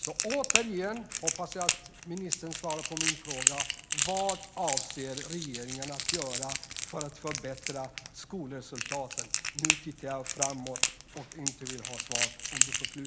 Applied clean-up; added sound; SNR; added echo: none; Crackle; -5 dB; none.